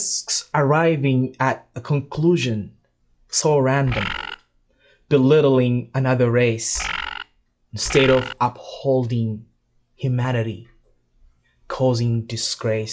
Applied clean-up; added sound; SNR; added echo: classical method log-MMSE.